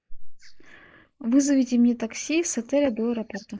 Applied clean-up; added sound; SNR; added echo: neural mask model Resemble Enhance denoiser.